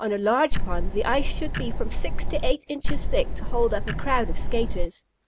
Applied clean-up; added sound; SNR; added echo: none; Tick-tock; -5 dB; none.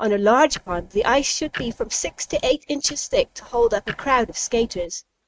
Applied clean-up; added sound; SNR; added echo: neural mask model RNNoise.